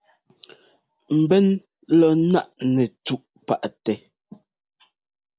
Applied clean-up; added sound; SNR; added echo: none; none; none; none.